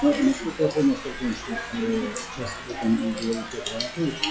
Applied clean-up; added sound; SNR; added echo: classical method log-MMSE.